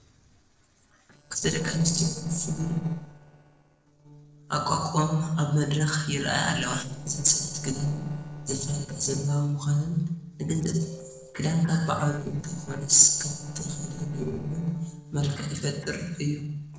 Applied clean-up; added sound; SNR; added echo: neural separator model SepFormer DNS4.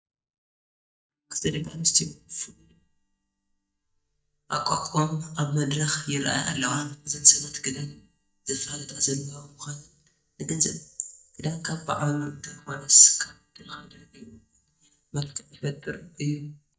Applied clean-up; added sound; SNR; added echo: neural mask model DeepFilterNet 3.